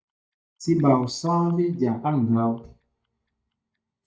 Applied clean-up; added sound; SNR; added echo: neural mask model DeepFilterNet 3.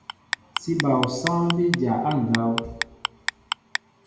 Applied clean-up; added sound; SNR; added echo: none; Clock; 6 dB; reverberation time 1.0 s.